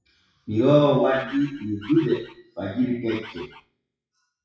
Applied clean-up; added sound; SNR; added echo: classical method WPE with log-MMSE.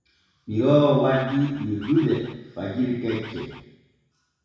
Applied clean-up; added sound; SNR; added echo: none; Bird; 19 dB; reverberation time 1.1 s.